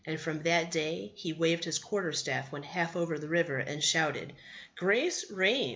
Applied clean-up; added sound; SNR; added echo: none; none; none; none.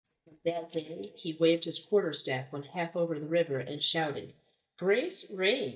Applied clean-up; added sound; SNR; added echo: neural mask model DeepFilterNet 3.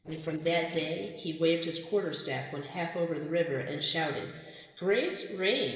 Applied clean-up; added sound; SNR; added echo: neural separator model SepFormer DNS4.